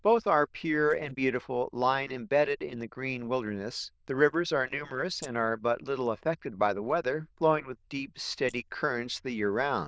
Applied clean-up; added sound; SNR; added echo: neural diffusion model UNIVERSE++.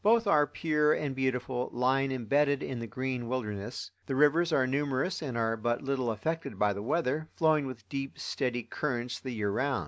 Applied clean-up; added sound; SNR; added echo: none; none; none; none.